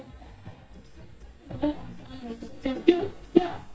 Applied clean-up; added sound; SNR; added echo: neural mask model DeepFilterNet 3.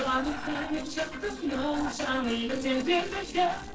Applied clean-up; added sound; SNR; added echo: neural separator model SepFormer DNS4.